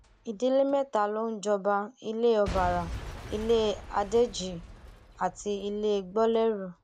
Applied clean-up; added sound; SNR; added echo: none; Shatter / Crushing / Boom; 14 dB; none.